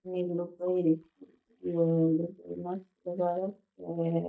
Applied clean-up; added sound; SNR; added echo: neural mask model DeepFilterNet 3.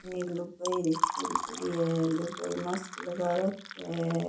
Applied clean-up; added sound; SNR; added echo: none; Liquid; 6 dB; reverberation time 0.3 s.